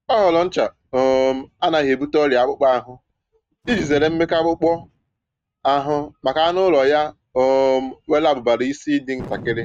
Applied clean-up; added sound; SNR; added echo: neural mask model RNNoise.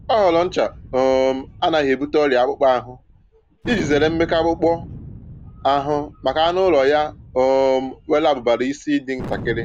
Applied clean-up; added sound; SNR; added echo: none; Thunder; 17 dB; none.